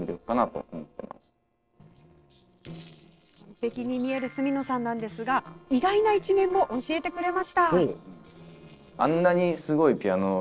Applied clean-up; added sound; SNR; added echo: neural separator model SepFormer DNS4.